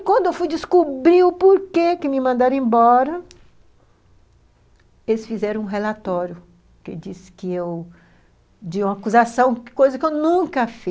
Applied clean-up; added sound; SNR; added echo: none; none; none; none.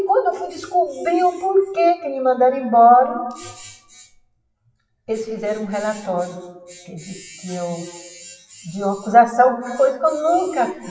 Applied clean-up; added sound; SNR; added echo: classical method WPE with log-MMSE.